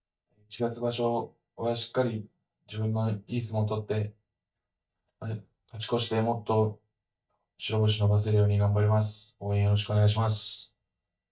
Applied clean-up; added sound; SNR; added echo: neural mask model DeepFilterNet 3.